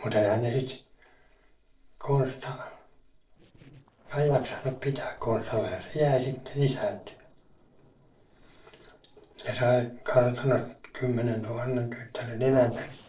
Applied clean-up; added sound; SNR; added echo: neural separator model SepFormer DNS4.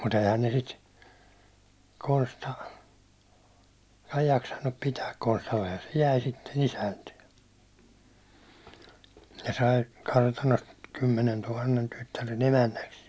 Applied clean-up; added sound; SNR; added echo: none; none; none; none.